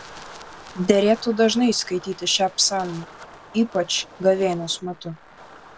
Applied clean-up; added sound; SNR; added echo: none; Wind; 19 dB; none.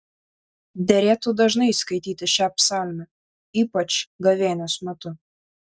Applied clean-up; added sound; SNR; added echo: none; none; none; none.